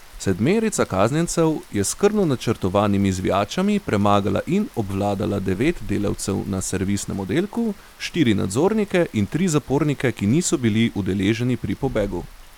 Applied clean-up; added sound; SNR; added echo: none; Rain; 20 dB; none.